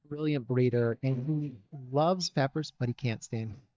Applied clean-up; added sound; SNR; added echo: neural mask model DeepFilterNet 3.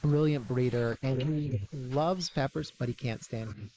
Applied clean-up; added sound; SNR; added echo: neural mask model Resemble Enhance denoiser.